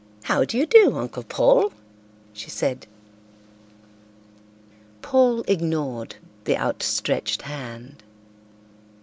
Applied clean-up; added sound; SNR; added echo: none; none; none; none.